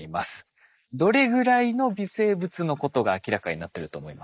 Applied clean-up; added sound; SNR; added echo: neural mask model Resemble Enhance denoiser.